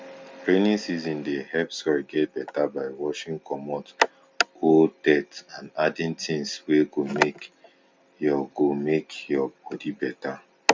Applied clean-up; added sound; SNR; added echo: none; none; none; none.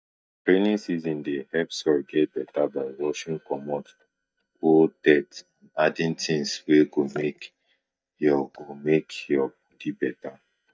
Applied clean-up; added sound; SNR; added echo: neural mask model DeepFilterNet 3.